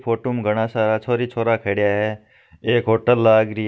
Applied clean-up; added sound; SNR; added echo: none; none; none; none.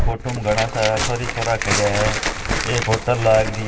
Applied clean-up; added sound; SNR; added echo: none; Tearing; 2 dB; reverberation time 1.5 s.